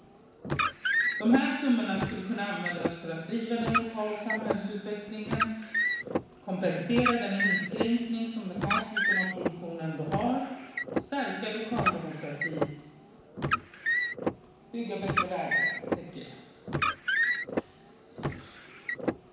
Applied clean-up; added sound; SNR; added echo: none; Car; -1 dB; reverberation time 1.1 s.